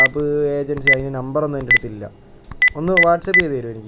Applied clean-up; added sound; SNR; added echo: none; Telephone; -1 dB; none.